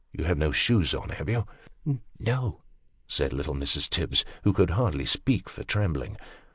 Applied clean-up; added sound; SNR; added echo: neural mask model Resemble Enhance denoiser.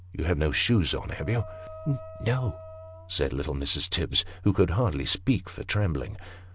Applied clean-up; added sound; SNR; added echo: none; Wind instrument, woodwind instrument; 18 dB; none.